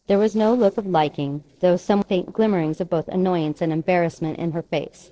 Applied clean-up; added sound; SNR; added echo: neural separator model SepFormer DNS4.